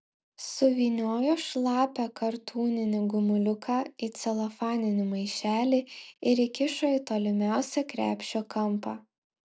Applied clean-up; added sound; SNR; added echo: none; none; none; none.